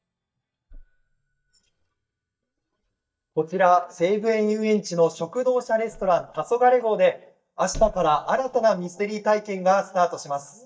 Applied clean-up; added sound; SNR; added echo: neural mask model DeepFilterNet 3.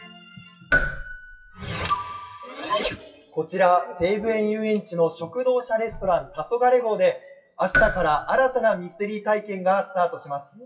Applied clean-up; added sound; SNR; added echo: classical method WPE with log-MMSE.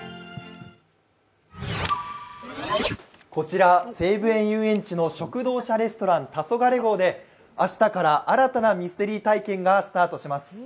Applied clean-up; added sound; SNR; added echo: none; none; none; none.